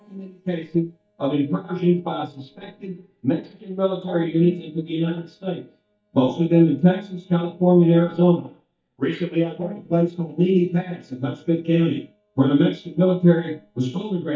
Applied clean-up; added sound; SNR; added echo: neural mask model DeepFilterNet 3.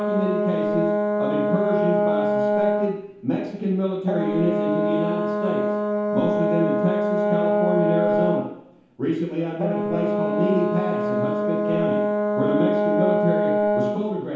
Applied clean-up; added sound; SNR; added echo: none; Brass instrument; -3 dB; reverberation time 0.8 s.